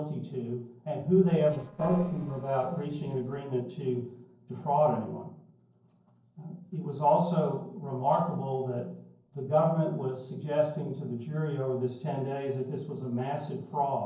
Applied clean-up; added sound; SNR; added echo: neural separator model SepFormer DNS4.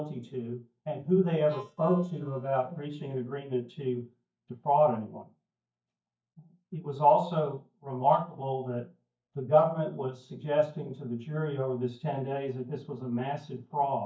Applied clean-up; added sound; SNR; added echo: neural mask model DeepFilterNet 3.